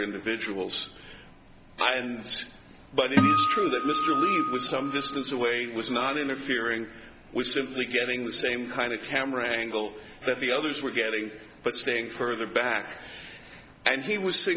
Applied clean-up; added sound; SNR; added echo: none; Acoustic guitar; -3 dB; none.